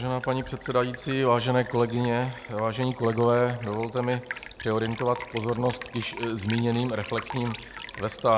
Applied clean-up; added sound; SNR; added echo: none; Liquid; 15 dB; none.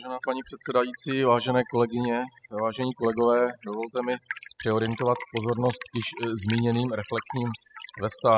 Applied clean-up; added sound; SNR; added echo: classical method spectral subtraction.